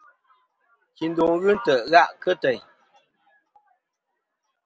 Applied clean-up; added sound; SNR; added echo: none; none; none; none.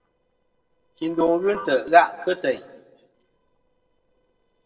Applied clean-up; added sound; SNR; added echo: neural separator model SepFormer DNS4.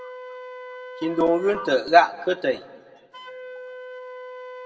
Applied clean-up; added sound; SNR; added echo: none; Wind instrument, woodwind instrument; 14 dB; reverberation time 1.2 s.